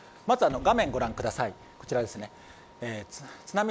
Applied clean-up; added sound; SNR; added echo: none; Gunshot, gunfire / Boom; 17 dB; none.